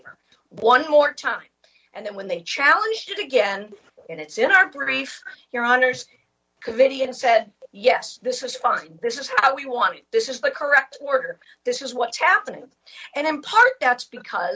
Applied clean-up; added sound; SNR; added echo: none; none; none; none.